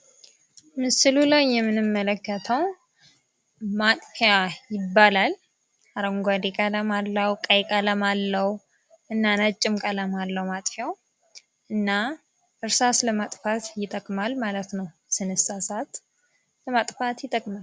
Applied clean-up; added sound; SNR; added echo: none; none; none; none.